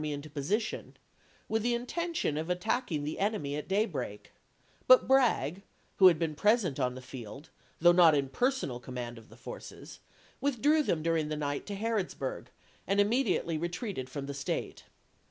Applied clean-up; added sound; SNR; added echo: none; none; none; none.